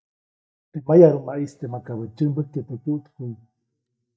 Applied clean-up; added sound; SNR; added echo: neural mask model DeepFilterNet 3.